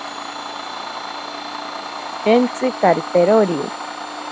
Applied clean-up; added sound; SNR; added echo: none; Domestic sounds, home sounds; 9 dB; none.